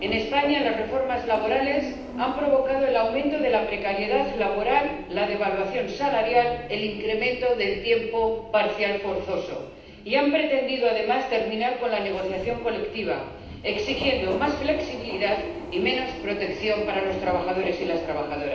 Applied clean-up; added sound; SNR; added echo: none; Subway, metro, underground; 13 dB; reverberation time 0.9 s.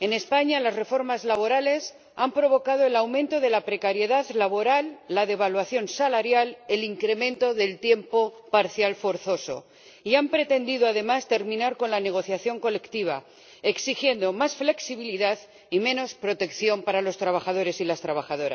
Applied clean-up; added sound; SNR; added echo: none; none; none; none.